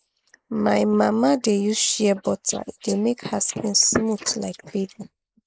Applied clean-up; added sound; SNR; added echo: neural mask model Resemble Enhance denoiser.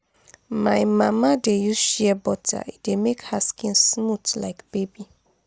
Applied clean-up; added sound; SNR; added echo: none; none; none; none.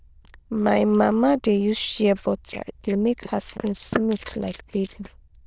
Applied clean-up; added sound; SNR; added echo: neural diffusion model UNIVERSE++.